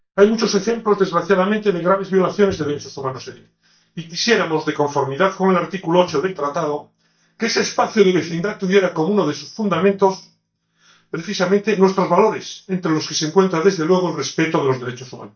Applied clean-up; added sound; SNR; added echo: neural mask model DeepFilterNet 3.